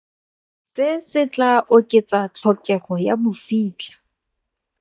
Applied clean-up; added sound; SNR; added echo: neural mask model DeepFilterNet 3.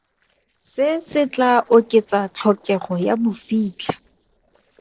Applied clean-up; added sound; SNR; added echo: neural separator model SepFormer DNS4.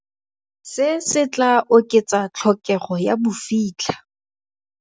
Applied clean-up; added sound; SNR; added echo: none; none; none; none.